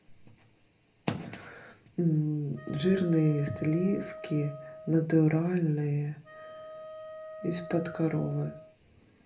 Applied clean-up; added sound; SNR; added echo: none; Wind instrument, woodwind instrument; 15 dB; reverberation time 0.3 s.